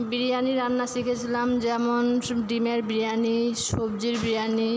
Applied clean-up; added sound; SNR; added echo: none; none; none; none.